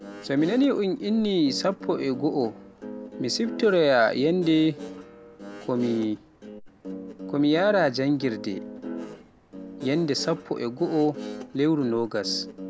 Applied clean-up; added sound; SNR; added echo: none; Guitar; 13 dB; none.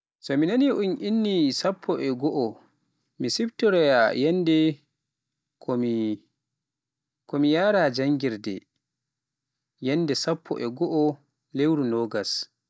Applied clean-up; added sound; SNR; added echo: none; none; none; none.